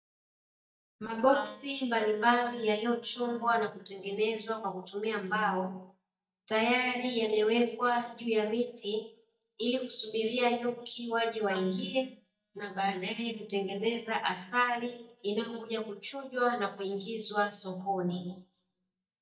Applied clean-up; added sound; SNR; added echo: neural mask model DeepFilterNet 3.